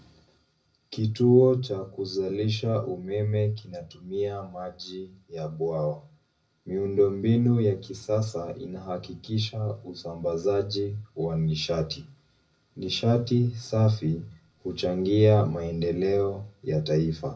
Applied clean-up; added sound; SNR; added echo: none; none; none; reverberation time 0.4 s.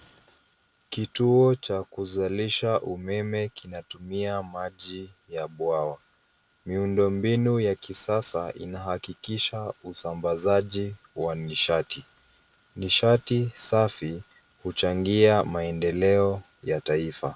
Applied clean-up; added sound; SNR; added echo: none; none; none; none.